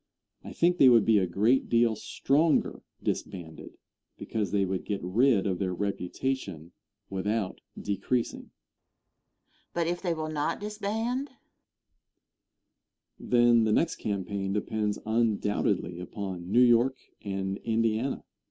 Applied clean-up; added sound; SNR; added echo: none; none; none; none.